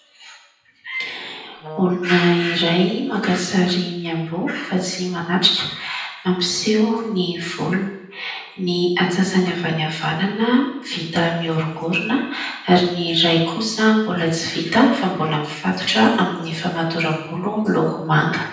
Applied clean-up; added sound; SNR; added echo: none; Brass instrument; 15 dB; reverberation time 0.9 s.